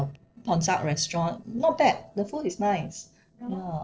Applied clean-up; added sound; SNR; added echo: neural separator model SepFormer DNS4.